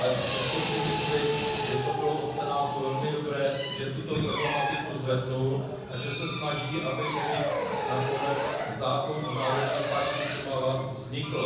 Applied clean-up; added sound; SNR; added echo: none; Drill; 0 dB; reverberation time 1.1 s.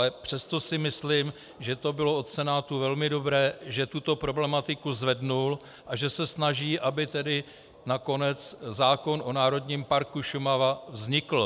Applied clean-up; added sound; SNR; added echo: none; none; none; none.